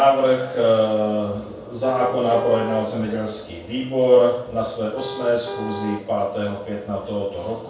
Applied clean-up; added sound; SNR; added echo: none; Car; 12 dB; reverberation time 0.6 s.